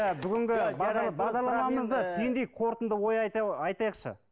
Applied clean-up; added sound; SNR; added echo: none; none; none; none.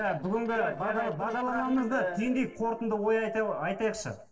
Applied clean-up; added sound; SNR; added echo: neural separator model SepFormer DNS4.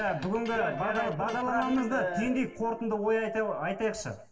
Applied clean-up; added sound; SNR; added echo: none; Electric guitar; 19 dB; reverberation time 0.6 s.